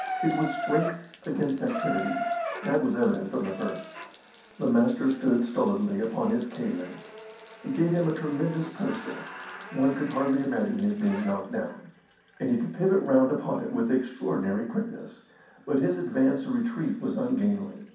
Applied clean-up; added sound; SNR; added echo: none; Bathtub (filling or washing) / Water tap, faucet; 12 dB; reverberation time 0.6 s.